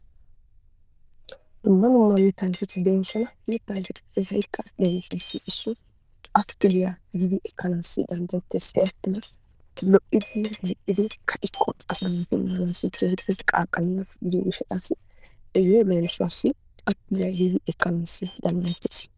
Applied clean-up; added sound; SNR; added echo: neural diffusion model UNIVERSE++.